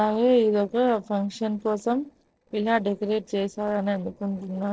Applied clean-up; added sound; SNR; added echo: neural separator model SepFormer DNS4.